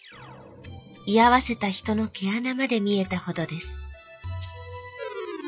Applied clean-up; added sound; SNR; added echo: classical method log-MMSE.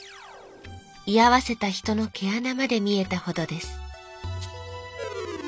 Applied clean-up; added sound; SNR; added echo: none; none; none; none.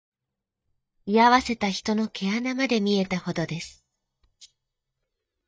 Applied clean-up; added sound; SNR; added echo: neural mask model DeepFilterNet 3.